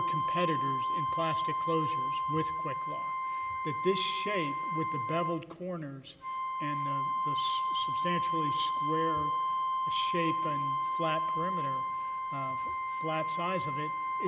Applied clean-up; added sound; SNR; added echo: none; Wind instrument, woodwind instrument; -5 dB; none.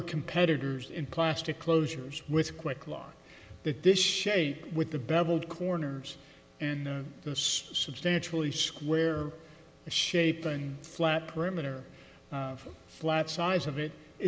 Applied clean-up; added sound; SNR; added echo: none; none; none; none.